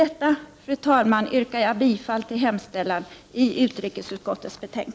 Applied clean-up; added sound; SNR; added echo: none; none; none; none.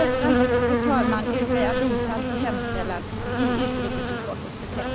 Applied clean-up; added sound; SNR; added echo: none; Insect; -4 dB; none.